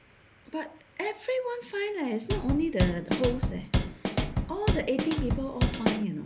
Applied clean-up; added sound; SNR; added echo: none; Drum kit; -3 dB; none.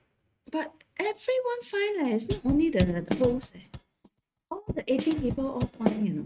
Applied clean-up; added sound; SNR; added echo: neural mask model RNNoise.